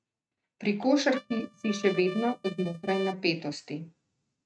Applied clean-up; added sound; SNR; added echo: neural mask model RNNoise.